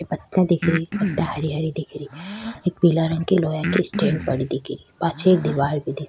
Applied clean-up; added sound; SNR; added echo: none; Breathing; 8 dB; none.